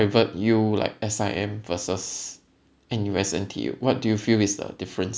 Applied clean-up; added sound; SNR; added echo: none; none; none; none.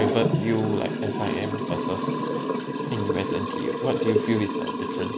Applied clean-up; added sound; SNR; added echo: none; Liquid; -2 dB; none.